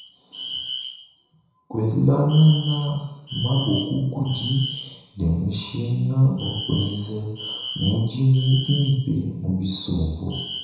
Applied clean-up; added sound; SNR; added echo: none; Alarm; 12 dB; reverberation time 1.0 s.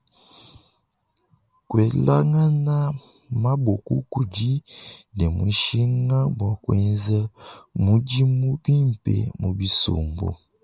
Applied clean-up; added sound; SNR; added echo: none; none; none; none.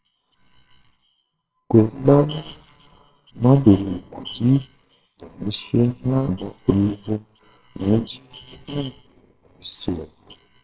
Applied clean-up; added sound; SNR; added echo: neural separator model SepFormer WHAMR!.